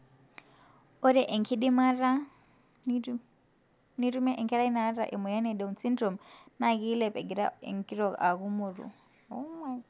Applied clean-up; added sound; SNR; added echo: none; none; none; none.